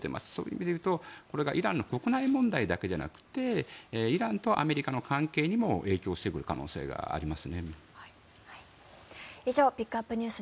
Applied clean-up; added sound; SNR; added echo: none; none; none; none.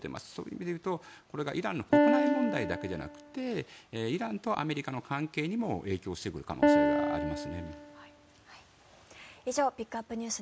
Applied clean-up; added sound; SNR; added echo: none; Piano; -4 dB; none.